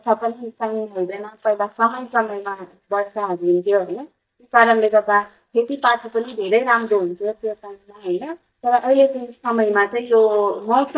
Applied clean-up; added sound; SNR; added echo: neural mask model DeepFilterNet 3.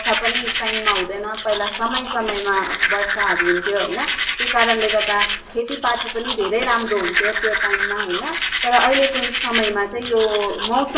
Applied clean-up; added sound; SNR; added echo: none; Domestic sounds, home sounds; 1 dB; reverberation time 0.8 s.